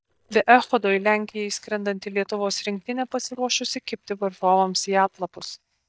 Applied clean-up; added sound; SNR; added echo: neural mask model DeepFilterNet 3.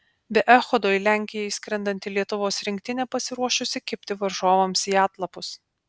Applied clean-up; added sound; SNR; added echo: none; none; none; none.